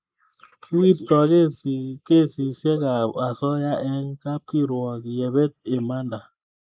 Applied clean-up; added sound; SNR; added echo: neural mask model Resemble Enhance denoiser.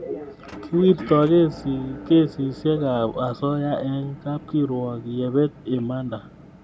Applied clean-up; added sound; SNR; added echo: none; Motor vehicle (road) / Engine; 18 dB; none.